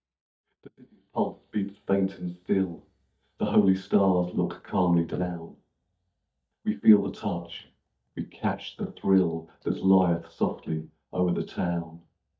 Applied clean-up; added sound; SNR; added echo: neural mask model DeepFilterNet 3.